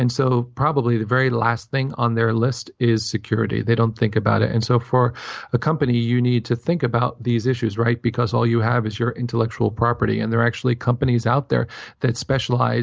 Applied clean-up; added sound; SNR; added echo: none; none; none; none.